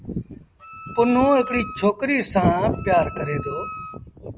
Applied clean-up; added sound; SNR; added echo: none; Wind instrument, woodwind instrument; 14 dB; none.